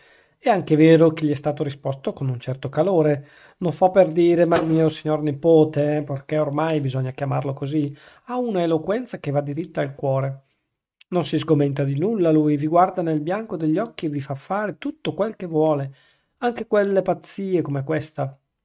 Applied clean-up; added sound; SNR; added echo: neural mask model RNNoise.